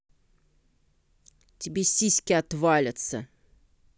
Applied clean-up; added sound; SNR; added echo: none; none; none; none.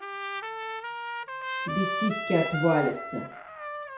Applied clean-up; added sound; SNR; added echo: none; Trumpet; 4 dB; reverberation time 0.6 s.